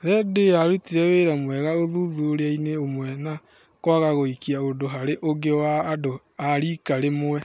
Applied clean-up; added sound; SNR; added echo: none; none; none; none.